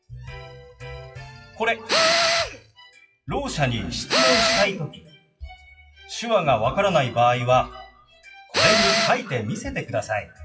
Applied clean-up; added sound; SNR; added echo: classical method WPE with log-MMSE.